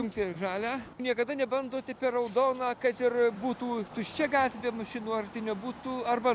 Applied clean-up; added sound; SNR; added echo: none; none; none; none.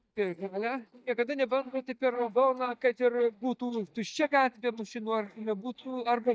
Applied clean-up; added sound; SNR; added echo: neural mask model DeepFilterNet 3.